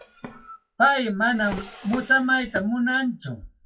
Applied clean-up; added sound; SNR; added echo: classical method WPE with log-MMSE.